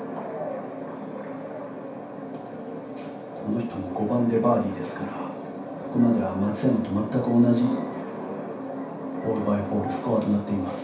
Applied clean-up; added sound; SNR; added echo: none; none; none; reverberation time 0.6 s.